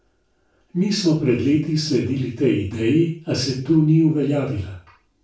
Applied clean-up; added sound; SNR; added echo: none; none; none; reverberation time 0.3 s.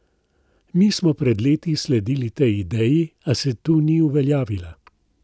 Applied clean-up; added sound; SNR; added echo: none; none; none; none.